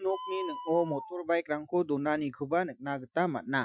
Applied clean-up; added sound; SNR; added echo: classical method Wiener filter.